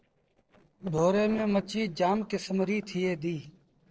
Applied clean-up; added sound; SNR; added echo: neural separator model SepFormer DNS4.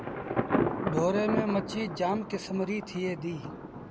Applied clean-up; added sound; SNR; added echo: none; Thunder; 1 dB; none.